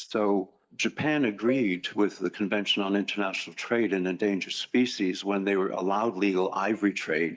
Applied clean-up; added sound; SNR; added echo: neural mask model DeepFilterNet 3.